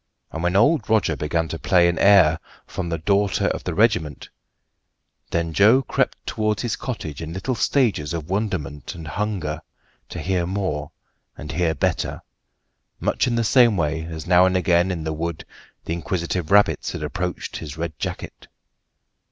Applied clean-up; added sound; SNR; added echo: none; none; none; none.